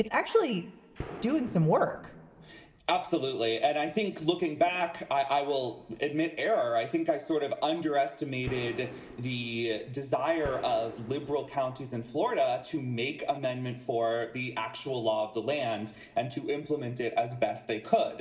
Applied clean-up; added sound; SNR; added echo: none; Gunshot, gunfire; 15 dB; reverberation time 2.7 s.